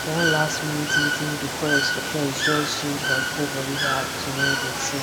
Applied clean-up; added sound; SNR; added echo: none; Water / Bird; -3 dB; none.